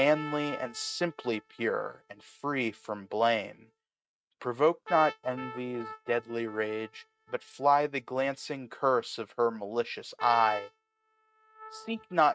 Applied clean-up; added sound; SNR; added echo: neural mask model RNNoise.